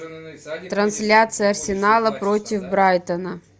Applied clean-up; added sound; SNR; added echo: none; none; none; none.